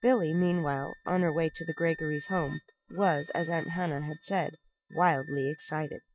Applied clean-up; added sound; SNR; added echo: neural mask model RNNoise.